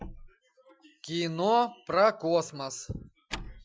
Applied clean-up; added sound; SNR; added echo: classical method Wiener filter.